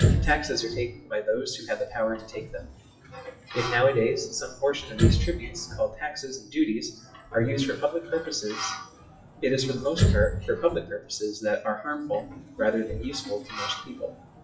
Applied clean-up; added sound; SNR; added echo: classical method WPE with log-MMSE.